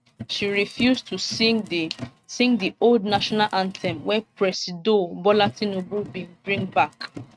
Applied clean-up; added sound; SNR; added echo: neural mask model RNNoise.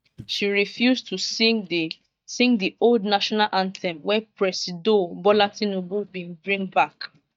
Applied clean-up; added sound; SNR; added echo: neural mask model DeepFilterNet 3.